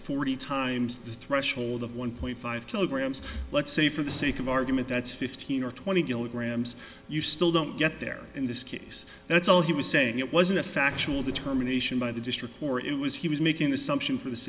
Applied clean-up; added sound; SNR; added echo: none; Explosion; 16 dB; none.